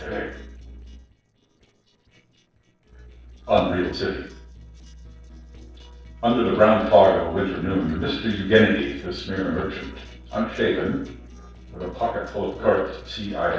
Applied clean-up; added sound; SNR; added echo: neural separator model SepFormer DNS4.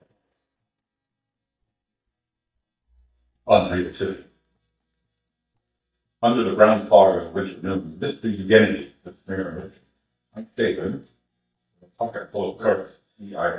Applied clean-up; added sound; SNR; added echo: neural mask model DeepFilterNet 3.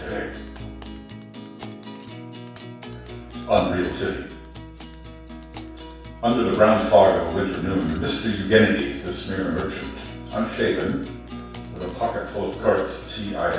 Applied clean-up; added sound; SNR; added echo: none; Acoustic guitar; 13 dB; reverberation time 0.7 s.